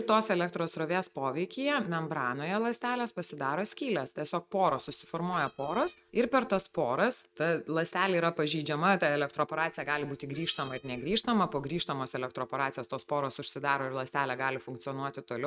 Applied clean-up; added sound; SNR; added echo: neural mask model RNNoise.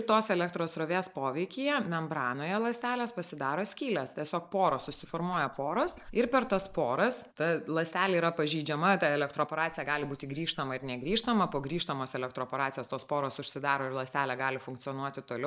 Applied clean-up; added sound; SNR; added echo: neural mask model Resemble Enhance denoiser.